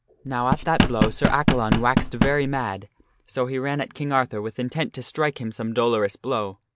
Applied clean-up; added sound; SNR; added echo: none; Knock; -2 dB; none.